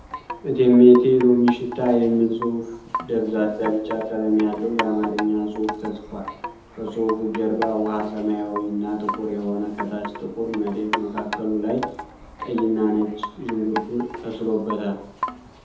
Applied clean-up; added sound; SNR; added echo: none; Wind chime; 11 dB; reverberation time 0.7 s.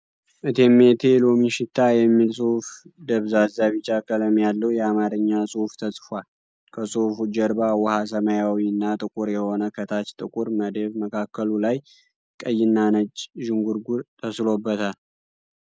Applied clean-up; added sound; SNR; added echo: none; none; none; none.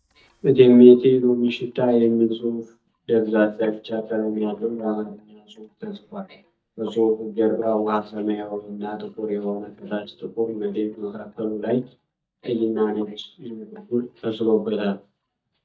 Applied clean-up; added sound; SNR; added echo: neural mask model DeepFilterNet 3.